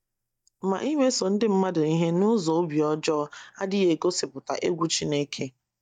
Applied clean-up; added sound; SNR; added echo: neural mask model DeepFilterNet 3.